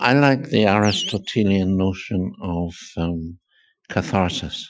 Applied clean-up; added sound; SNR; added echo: classical method Wiener filter.